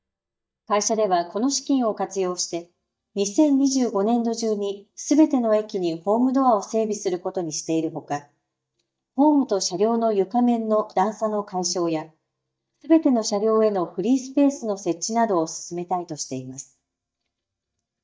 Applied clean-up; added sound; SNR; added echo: neural mask model DeepFilterNet 3.